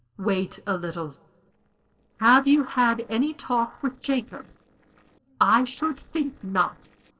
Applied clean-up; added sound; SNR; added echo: neural separator model SepFormer DNS4.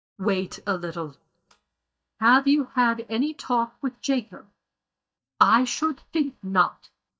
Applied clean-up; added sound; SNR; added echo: neural mask model DeepFilterNet 3.